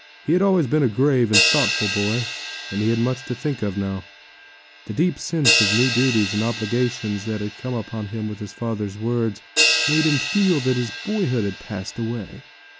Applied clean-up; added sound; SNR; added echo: none; Crash cymbal; 4 dB; none.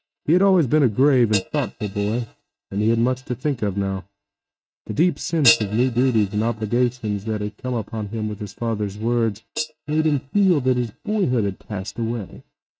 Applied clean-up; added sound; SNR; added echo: neural mask model RNNoise.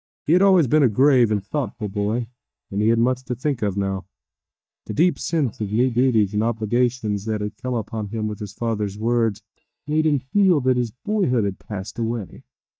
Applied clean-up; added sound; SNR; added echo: neural mask model DeepFilterNet 3.